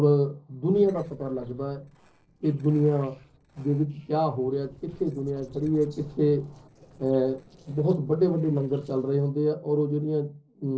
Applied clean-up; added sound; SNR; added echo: neural separator model SepFormer DNS4.